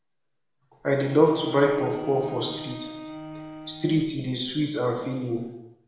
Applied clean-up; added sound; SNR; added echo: none; Bowed string instrument; 11 dB; reverberation time 1.0 s.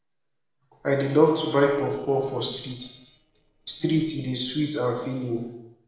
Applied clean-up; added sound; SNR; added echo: neural separator model SepFormer DNS4.